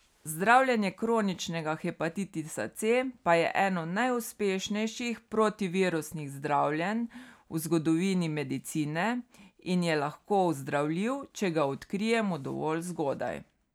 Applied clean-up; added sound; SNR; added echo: none; none; none; none.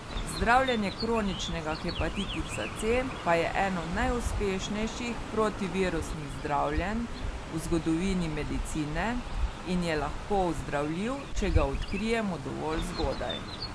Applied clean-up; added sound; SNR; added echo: none; Chirp, tweet; 4 dB; none.